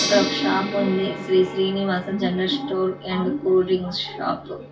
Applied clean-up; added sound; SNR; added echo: none; Gong; 10 dB; reverberation time 0.3 s.